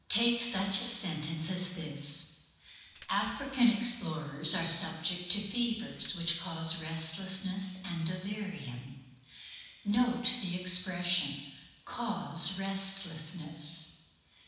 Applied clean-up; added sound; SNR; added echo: none; Tambourine; 11 dB; reverberation time 1.1 s.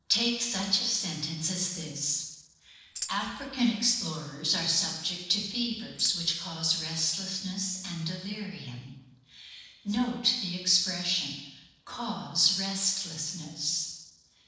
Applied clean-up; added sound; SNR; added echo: neural separator model SepFormer DNS4.